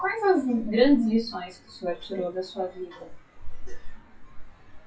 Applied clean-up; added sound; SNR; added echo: classical method WPE with log-MMSE.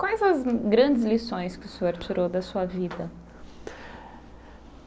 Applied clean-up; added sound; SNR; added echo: none; none; none; none.